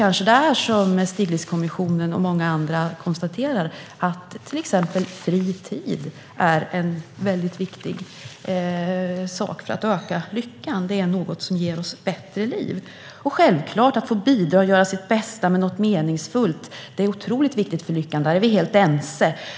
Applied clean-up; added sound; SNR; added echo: none; none; none; none.